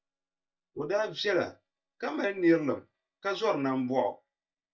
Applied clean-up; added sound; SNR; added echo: neural mask model DeepFilterNet 3.